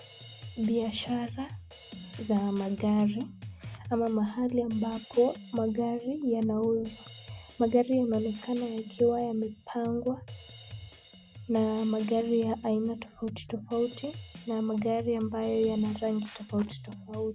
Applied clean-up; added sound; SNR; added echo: none; Drum kit; 16 dB; none.